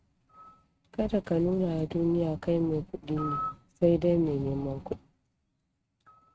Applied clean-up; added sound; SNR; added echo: neural mask model RNNoise.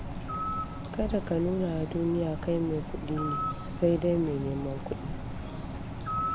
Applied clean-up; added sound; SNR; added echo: none; Bird; 3 dB; none.